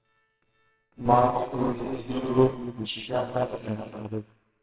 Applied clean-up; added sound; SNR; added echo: neural separator model SepFormer WHAMR!.